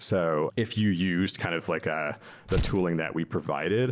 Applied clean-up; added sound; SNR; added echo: none; Tearing; 8 dB; none.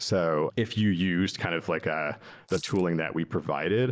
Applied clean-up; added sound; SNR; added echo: neural mask model Resemble Enhance denoiser.